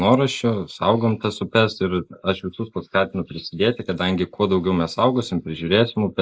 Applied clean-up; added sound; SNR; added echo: neural mask model Resemble Enhance denoiser.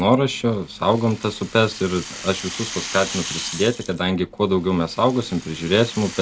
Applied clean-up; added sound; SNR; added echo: none; Rattle (instrument); 14 dB; none.